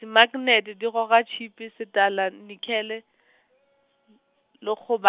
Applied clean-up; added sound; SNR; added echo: none; none; none; none.